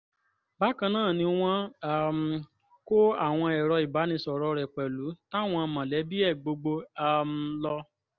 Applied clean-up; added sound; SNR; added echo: none; none; none; none.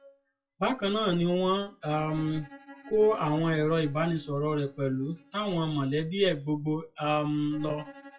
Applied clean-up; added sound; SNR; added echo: classical method WPE with log-MMSE.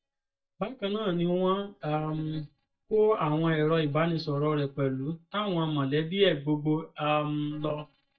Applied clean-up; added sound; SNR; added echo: neural mask model DeepFilterNet 3.